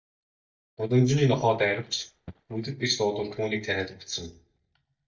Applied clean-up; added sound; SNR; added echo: neural mask model DeepFilterNet 3.